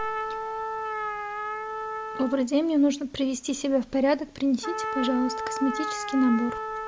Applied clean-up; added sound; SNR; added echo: none; Trumpet; 6 dB; none.